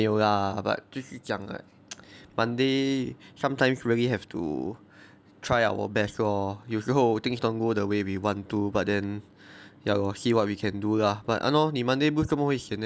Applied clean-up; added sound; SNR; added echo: none; none; none; none.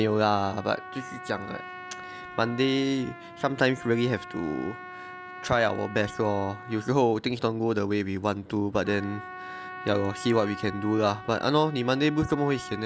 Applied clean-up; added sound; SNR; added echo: none; Trumpet; 15 dB; none.